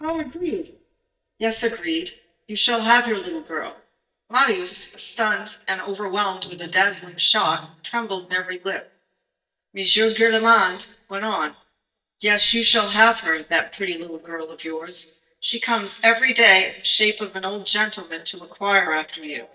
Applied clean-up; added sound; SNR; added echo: neural mask model DeepFilterNet 3.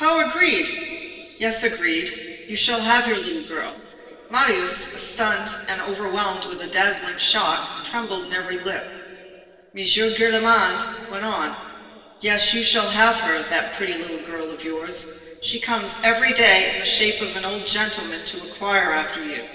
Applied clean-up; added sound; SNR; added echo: neural separator model SepFormer DNS4.